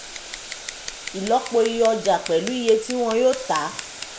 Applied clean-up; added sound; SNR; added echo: none; Scissors + Boiling; 12 dB; none.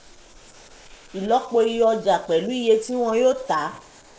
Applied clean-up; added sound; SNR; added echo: neural mask model Resemble Enhance denoiser.